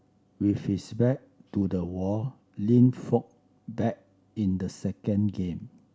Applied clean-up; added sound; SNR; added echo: none; none; none; none.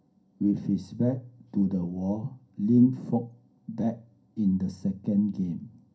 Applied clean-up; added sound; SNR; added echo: none; none; none; reverberation time 0.3 s.